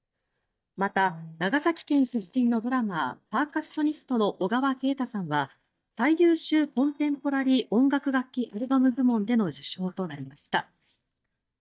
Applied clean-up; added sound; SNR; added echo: neural mask model DeepFilterNet 3.